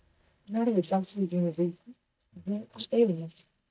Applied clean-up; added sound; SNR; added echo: neural mask model DeepFilterNet 3.